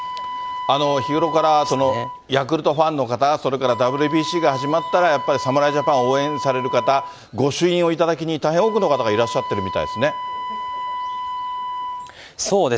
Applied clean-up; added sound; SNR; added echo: none; Wind instrument, woodwind instrument; 8 dB; none.